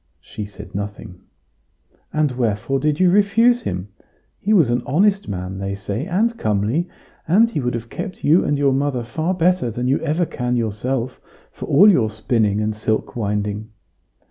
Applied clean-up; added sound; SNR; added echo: none; none; none; none.